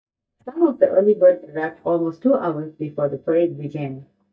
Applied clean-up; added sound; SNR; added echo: neural mask model DeepFilterNet 3.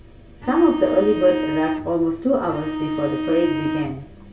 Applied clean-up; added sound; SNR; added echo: none; Bowed string instrument; 5 dB; reverberation time 0.2 s.